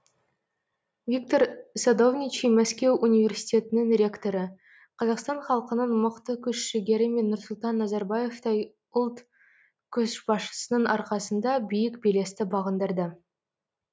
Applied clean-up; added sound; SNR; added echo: none; none; none; none.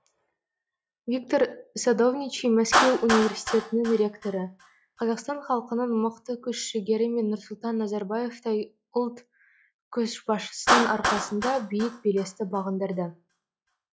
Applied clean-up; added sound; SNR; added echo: classical method log-MMSE.